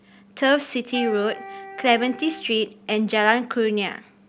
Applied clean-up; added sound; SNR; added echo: none; Wind instrument, woodwind instrument; 15 dB; none.